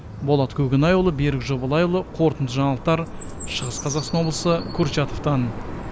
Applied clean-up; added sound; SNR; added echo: none; Chirp, tweet; 13 dB; none.